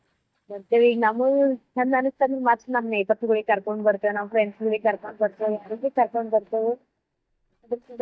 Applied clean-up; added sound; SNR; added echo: neural mask model DeepFilterNet 3.